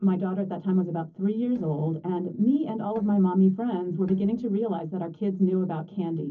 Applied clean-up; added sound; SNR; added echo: neural separator model SepFormer DNS4.